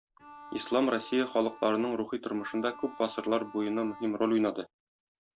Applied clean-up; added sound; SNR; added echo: none; Bowed string instrument; 18 dB; none.